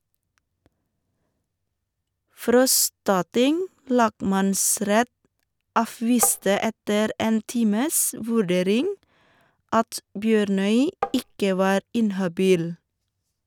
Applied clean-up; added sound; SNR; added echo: none; Tap; 7 dB; none.